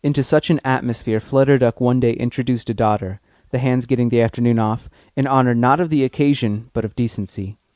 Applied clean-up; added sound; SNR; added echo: none; none; none; none.